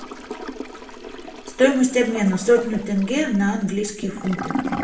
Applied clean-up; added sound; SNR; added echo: none; Toilet flush / Gurgling; 10 dB; reverberation time 0.6 s.